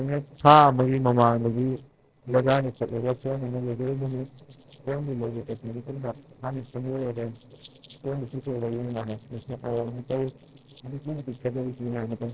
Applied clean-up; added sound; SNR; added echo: neural separator model SepFormer DNS4.